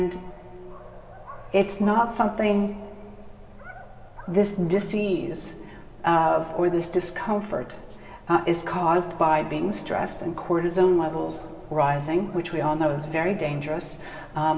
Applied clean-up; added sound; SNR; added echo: none; Dog; 18 dB; reverberation time 2.2 s.